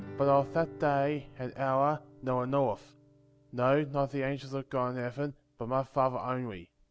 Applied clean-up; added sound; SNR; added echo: none; Guitar; 20 dB; none.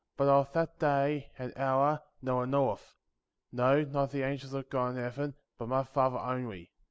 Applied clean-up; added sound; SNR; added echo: none; none; none; none.